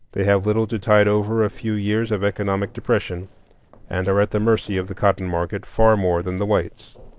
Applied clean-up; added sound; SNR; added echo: neural separator model SepFormer DNS4.